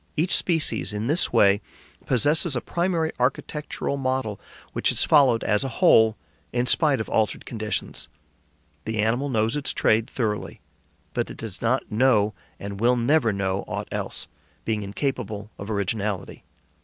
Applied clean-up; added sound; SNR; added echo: none; none; none; none.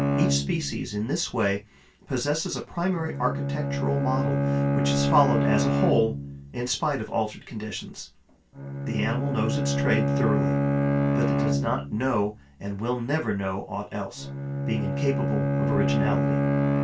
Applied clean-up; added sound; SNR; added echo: none; Bowed string instrument; -2 dB; reverberation time 0.2 s.